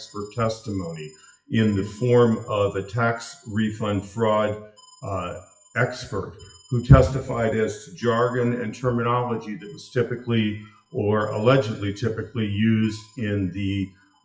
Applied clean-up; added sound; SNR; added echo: classical method WPE with log-MMSE.